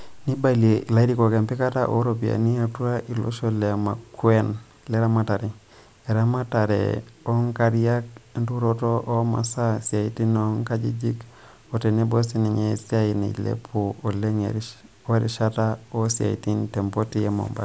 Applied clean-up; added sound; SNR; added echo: none; none; none; none.